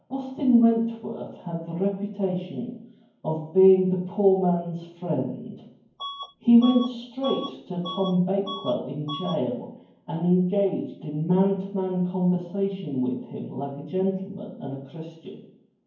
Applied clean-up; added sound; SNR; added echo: none; Bus / Alarm; 13 dB; reverberation time 0.9 s.